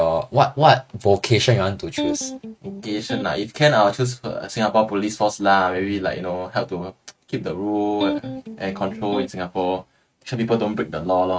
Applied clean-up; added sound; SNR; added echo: neural mask model RNNoise.